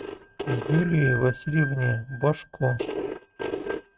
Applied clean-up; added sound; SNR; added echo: neural mask model RNNoise.